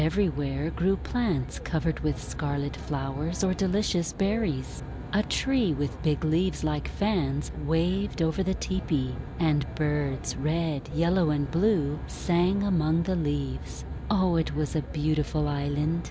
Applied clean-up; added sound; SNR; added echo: none; Aircraft; 8 dB; none.